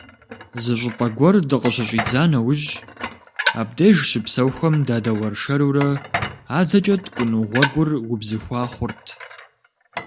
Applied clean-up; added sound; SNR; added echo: none; Dishes, pots, and pans; 11 dB; none.